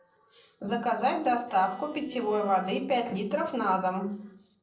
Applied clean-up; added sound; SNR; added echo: neural separator model SepFormer DNS4.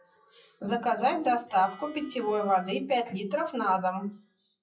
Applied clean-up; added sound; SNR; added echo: classical method WPE with log-MMSE.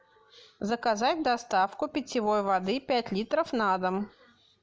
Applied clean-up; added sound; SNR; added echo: none; none; none; none.